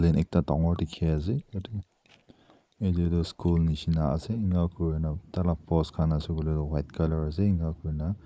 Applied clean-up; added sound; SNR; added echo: neural mask model Resemble Enhance denoiser.